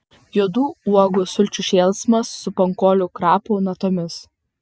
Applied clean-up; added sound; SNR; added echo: none; none; none; none.